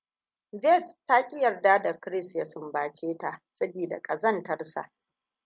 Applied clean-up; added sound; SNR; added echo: none; none; none; none.